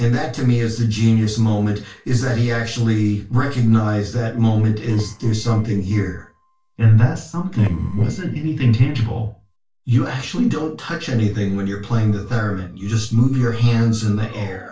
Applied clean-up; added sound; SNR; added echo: neural separator model SepFormer DNS4.